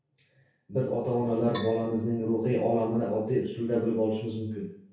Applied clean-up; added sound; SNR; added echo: none; Percussion; 14 dB; reverberation time 0.6 s.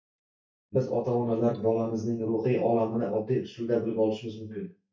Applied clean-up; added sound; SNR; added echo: neural mask model DeepFilterNet 3.